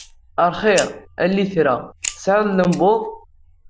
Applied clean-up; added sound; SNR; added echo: none; Fire; 16 dB; none.